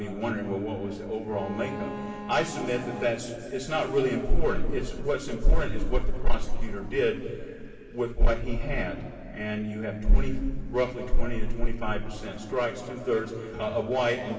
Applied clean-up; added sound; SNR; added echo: none; Bowed string instrument; 14 dB; reverberation time 2.7 s.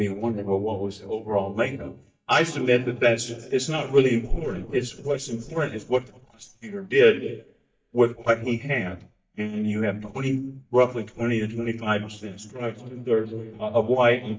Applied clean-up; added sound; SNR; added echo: neural mask model DeepFilterNet 3.